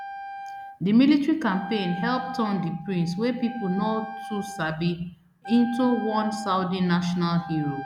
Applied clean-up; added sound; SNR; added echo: none; Wind instrument, woodwind instrument; 12 dB; none.